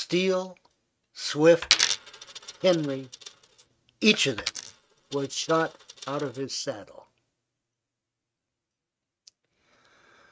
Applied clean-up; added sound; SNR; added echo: neural mask model RNNoise.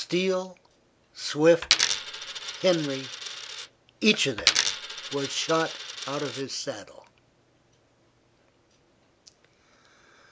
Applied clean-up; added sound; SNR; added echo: none; Coin (dropping); 1 dB; none.